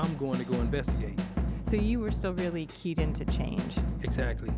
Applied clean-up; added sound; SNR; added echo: none; Drum / Drum kit; -3 dB; none.